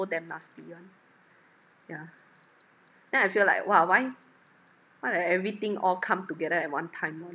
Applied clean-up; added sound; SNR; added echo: none; none; none; none.